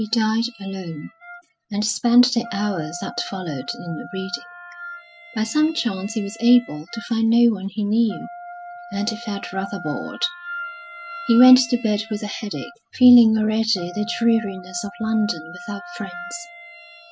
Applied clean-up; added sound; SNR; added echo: classical method spectral subtraction.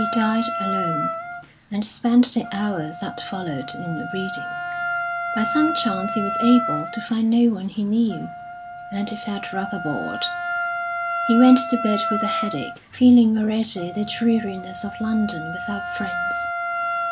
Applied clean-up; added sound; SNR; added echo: none; Wind instrument, woodwind instrument; 6 dB; none.